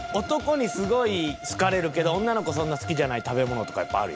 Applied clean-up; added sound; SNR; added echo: none; Bowed string instrument; 12 dB; none.